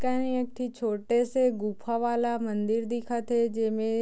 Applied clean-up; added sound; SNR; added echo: none; none; none; none.